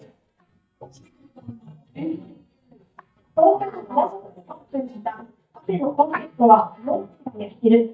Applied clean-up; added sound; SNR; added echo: neural mask model DeepFilterNet 3.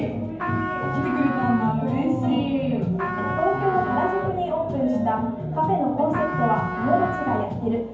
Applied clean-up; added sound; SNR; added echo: none; Trumpet; 8 dB; reverberation time 0.9 s.